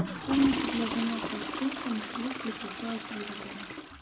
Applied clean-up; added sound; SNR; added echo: none; Toilet flush / Water; 2 dB; reverberation time 0.3 s.